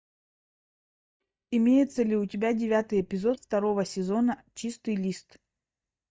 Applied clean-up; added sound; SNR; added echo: neural mask model DeepFilterNet 3.